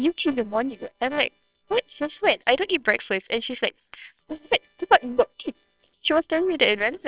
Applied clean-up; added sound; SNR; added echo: neural separator model SepFormer WHAMR!.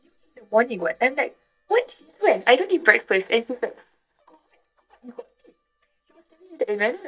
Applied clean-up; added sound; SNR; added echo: neural mask model DeepFilterNet 3.